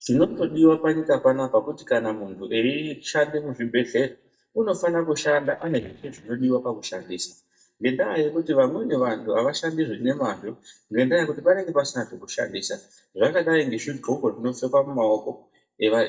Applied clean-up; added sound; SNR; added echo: neural mask model DeepFilterNet 3.